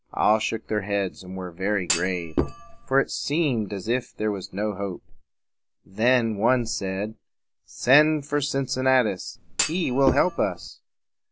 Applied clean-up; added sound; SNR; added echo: none; Thump, thud; 4 dB; none.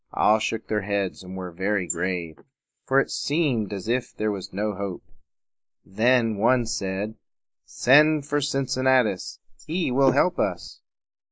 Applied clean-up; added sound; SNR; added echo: neural mask model Resemble Enhance denoiser.